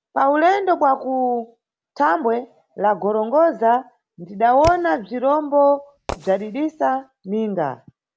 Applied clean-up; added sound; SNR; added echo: none; Fireworks; 16 dB; none.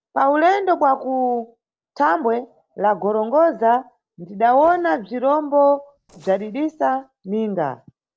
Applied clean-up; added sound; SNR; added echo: neural separator model SepFormer DNS4.